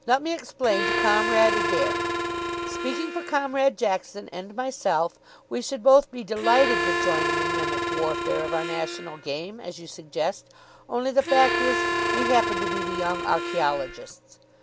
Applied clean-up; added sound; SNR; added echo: none; Harmonica; 1 dB; none.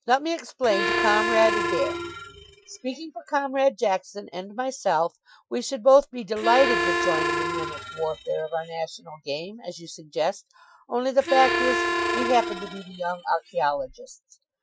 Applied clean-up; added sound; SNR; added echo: classical method Wiener filter.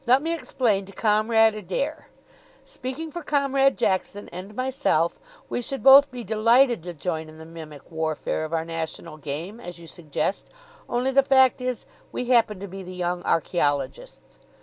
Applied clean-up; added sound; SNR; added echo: none; none; none; none.